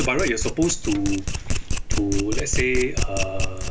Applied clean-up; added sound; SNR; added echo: none; Domestic sounds, home sounds; -1 dB; none.